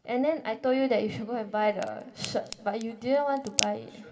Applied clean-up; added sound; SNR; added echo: none; Crack; 9 dB; reverberation time 2.0 s.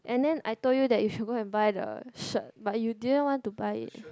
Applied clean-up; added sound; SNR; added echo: none; none; none; none.